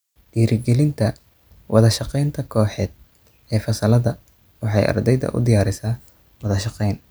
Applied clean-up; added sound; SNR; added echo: none; none; none; none.